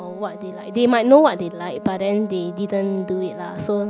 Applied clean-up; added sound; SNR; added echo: none; Brass instrument; 15 dB; none.